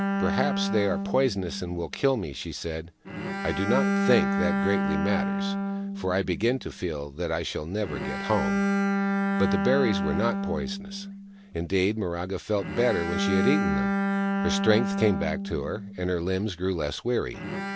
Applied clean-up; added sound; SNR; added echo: none; Bowed string instrument; 1 dB; none.